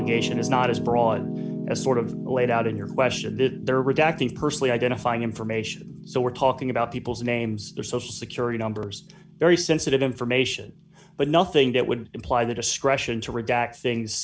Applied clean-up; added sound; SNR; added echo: none; Piano; 10 dB; none.